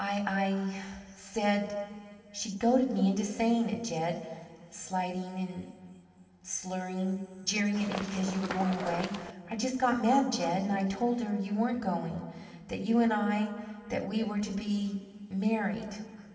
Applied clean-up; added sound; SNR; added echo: none; Run; 7 dB; reverberation time 2.7 s.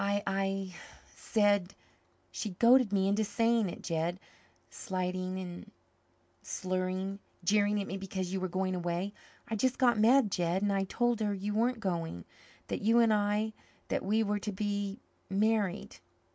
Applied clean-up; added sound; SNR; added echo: none; none; none; none.